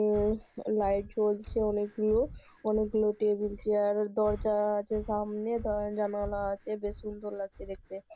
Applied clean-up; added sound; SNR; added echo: none; Breathing; 15 dB; none.